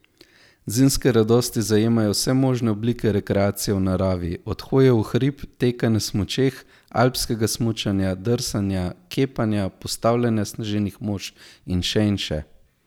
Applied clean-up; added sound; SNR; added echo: none; none; none; none.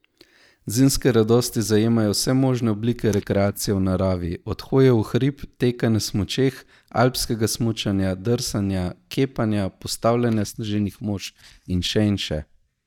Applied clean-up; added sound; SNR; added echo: neural mask model DeepFilterNet 3.